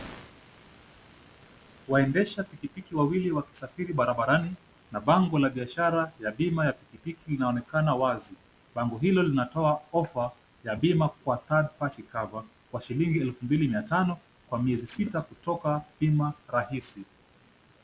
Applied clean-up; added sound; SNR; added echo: none; none; none; none.